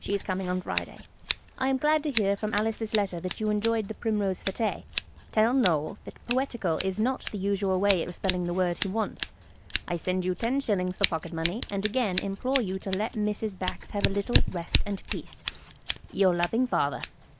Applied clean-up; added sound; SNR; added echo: none; Scissors; 6 dB; none.